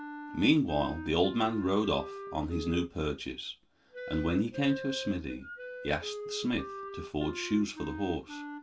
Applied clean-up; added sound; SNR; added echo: none; Wind instrument, woodwind instrument; 10 dB; reverberation time 0.2 s.